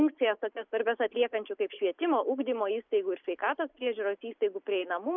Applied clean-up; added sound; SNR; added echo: neural mask model Resemble Enhance denoiser.